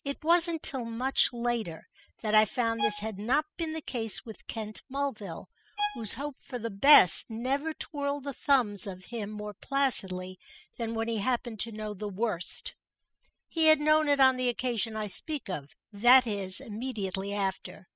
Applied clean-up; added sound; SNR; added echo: classical method spectral subtraction.